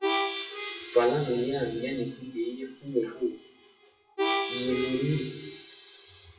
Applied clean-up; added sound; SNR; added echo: classical method WPE with log-MMSE.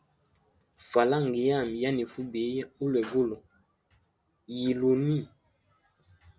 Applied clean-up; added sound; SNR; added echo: none; none; none; none.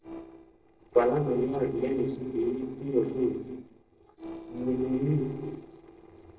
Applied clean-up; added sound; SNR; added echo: neural separator model SepFormer DNS4.